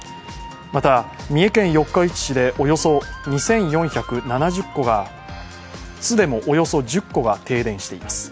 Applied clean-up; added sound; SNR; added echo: none; none; none; none.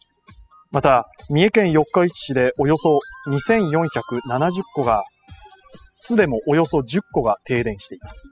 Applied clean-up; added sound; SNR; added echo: classical method spectral subtraction.